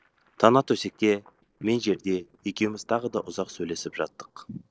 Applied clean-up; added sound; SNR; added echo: neural separator model SepFormer DNS4.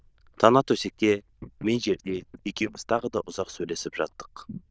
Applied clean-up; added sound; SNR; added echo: neural diffusion model UNIVERSE++.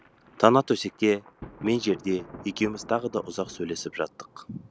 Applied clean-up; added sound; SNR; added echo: none; Thunder; 19 dB; none.